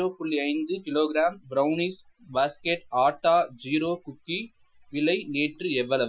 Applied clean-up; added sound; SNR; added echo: classical method Wiener filter.